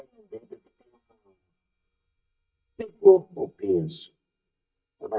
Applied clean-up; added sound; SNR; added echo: neural mask model DeepFilterNet 3.